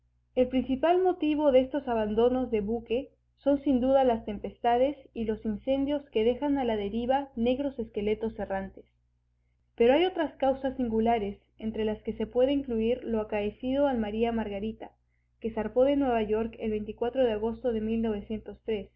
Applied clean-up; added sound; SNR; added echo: none; none; none; none.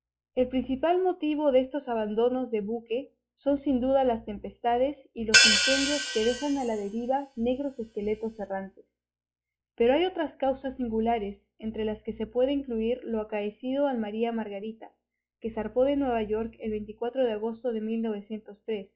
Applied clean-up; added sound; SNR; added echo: classical method log-MMSE.